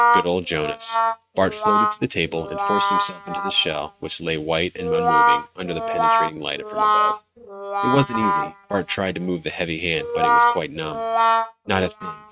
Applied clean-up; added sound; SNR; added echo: neural mask model RNNoise.